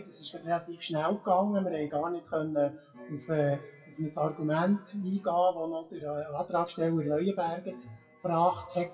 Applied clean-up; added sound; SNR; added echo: classical method WPE with log-MMSE.